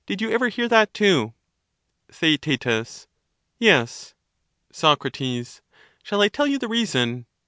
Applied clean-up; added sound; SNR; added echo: none; none; none; none.